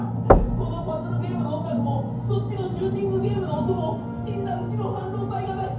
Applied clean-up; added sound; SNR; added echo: none; Knock / Wood / Percussion; -1 dB; reverberation time 0.9 s.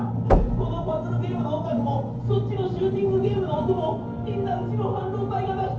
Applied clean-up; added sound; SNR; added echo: neural separator model SepFormer DNS4.